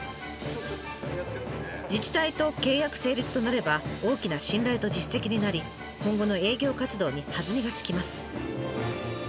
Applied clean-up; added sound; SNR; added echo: none; none; none; none.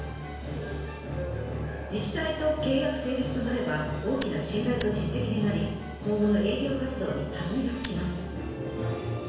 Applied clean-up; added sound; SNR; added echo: none; Tick; 14 dB; reverberation time 1.2 s.